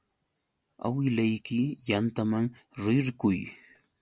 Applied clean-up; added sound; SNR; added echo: none; none; none; none.